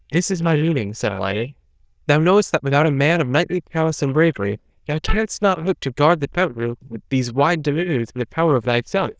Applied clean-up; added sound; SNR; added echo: neural diffusion model UNIVERSE++.